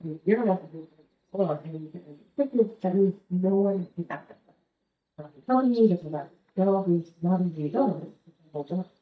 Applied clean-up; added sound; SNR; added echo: neural mask model DeepFilterNet 3.